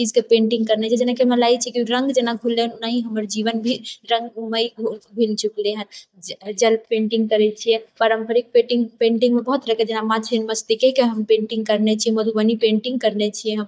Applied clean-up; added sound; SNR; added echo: neural mask model DeepFilterNet 3.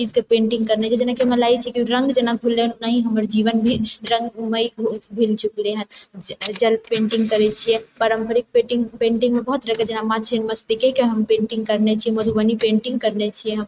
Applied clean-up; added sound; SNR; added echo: neural mask model RNNoise.